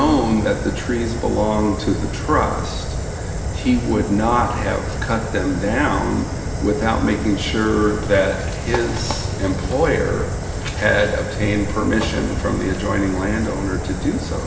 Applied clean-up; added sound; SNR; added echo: none; Fire; 4 dB; reverberation time 1.3 s.